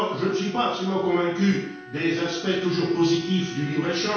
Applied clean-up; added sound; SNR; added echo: none; Bowed string instrument; 16 dB; reverberation time 0.6 s.